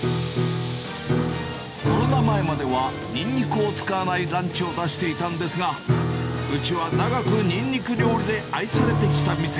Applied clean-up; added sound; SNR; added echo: none; Piano; 0 dB; none.